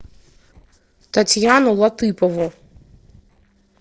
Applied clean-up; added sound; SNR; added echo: neural separator model SepFormer DNS4.